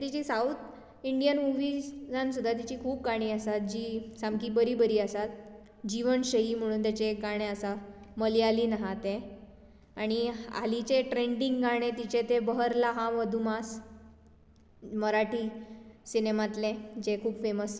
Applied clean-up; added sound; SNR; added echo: none; none; none; none.